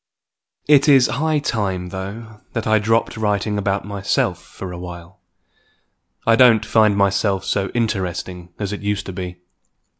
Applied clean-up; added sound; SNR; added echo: none; none; none; none.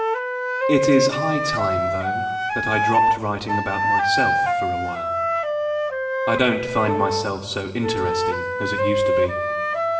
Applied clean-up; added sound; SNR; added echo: none; Wind instrument, woodwind instrument; -4 dB; reverberation time 2.9 s.